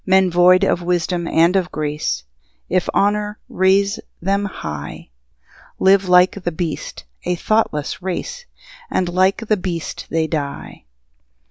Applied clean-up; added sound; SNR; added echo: none; none; none; none.